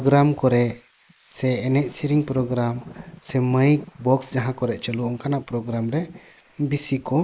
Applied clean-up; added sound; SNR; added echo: neural mask model Resemble Enhance denoiser.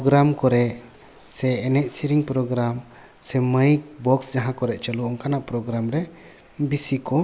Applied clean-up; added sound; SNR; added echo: none; none; none; none.